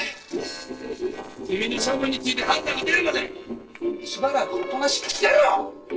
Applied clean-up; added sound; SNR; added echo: neural separator model SepFormer DNS4.